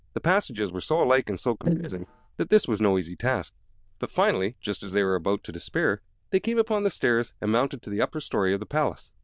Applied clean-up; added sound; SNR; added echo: neural diffusion model UNIVERSE++.